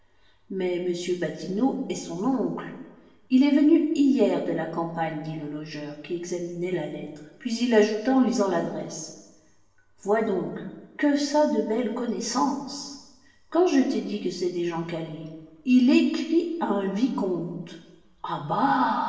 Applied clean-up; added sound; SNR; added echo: none; none; none; reverberation time 1.2 s.